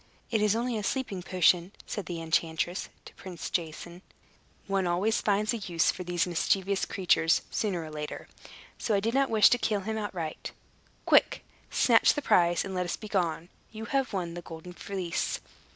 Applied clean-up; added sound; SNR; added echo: none; none; none; none.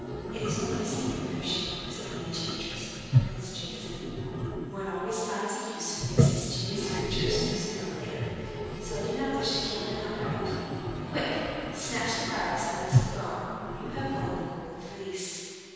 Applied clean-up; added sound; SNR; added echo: none; Toilet flush; -2 dB; reverberation time 2.1 s.